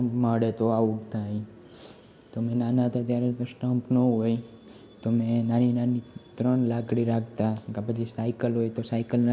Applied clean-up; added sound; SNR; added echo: none; none; none; none.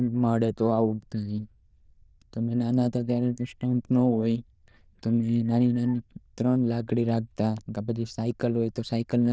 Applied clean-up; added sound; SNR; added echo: neural diffusion model UNIVERSE++.